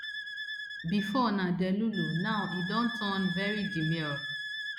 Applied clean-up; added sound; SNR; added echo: none; Wind instrument, woodwind instrument; 7 dB; none.